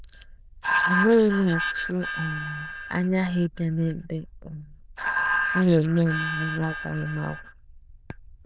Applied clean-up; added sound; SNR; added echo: neural diffusion model UNIVERSE++.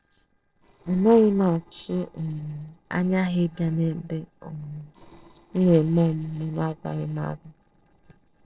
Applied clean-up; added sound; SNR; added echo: neural separator model SepFormer DNS4.